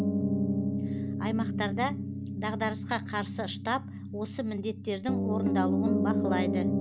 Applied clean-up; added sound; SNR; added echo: none; Piano; -4 dB; none.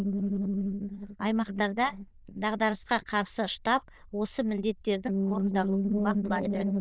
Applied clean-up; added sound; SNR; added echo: neural diffusion model UNIVERSE++.